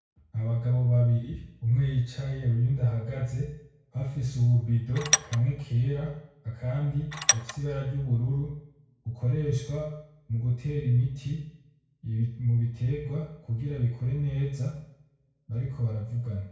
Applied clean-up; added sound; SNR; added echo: none; Tools; 1 dB; reverberation time 0.6 s.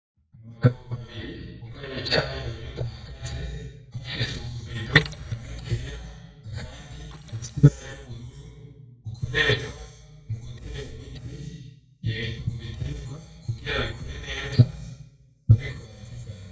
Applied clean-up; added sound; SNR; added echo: neural mask model DeepFilterNet 3.